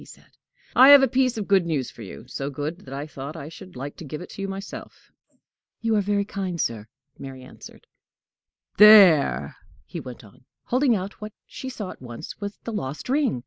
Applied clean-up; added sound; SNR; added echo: neural mask model Resemble Enhance denoiser.